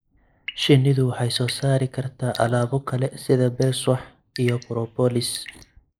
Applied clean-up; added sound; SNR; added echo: neural mask model Resemble Enhance denoiser.